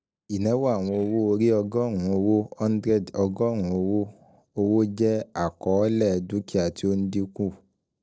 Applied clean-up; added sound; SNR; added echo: neural separator model SepFormer DNS4.